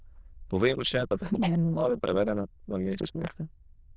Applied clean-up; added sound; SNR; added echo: neural diffusion model UNIVERSE++.